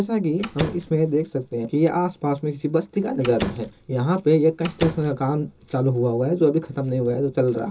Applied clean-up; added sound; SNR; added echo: none; Slam; 12 dB; reverberation time 0.2 s.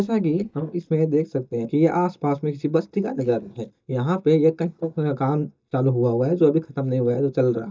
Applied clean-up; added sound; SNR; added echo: neural mask model DeepFilterNet 3.